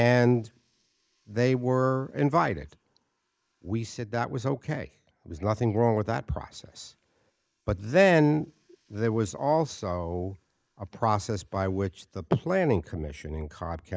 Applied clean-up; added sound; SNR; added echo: neural mask model Resemble Enhance denoiser.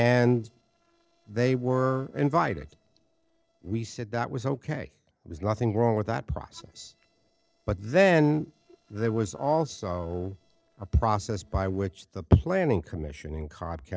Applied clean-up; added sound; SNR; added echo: neural separator model SepFormer DNS4.